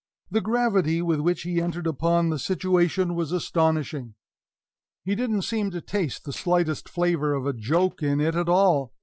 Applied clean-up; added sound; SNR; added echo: neural separator model SepFormer DNS4.